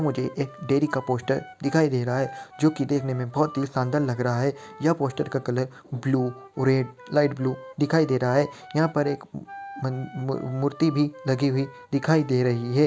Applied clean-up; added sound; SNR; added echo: none; Wind instrument, woodwind instrument; 19 dB; none.